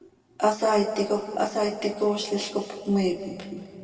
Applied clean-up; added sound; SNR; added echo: none; none; none; reverberation time 2.1 s.